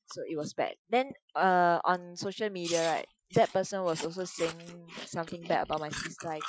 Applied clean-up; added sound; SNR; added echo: classical method Wiener filter.